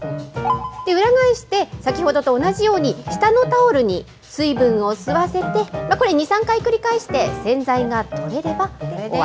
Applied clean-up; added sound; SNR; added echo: none; none; none; none.